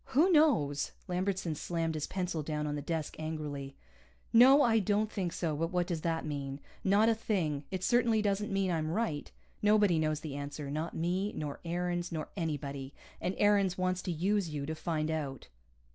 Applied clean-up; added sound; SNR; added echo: none; none; none; none.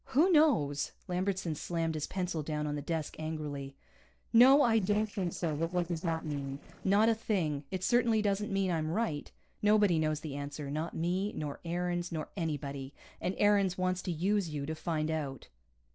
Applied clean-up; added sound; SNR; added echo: neural separator model SepFormer DNS4.